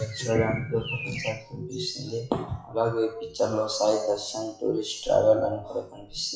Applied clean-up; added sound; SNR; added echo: classical method WPE with log-MMSE.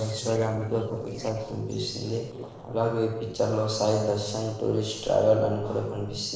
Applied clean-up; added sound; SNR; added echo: neural separator model SepFormer DNS4.